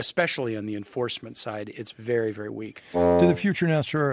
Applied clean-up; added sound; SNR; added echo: none; Wind instrument, woodwind instrument; -4 dB; none.